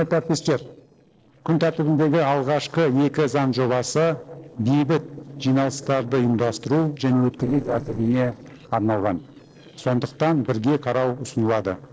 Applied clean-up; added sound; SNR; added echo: neural separator model SepFormer DNS4.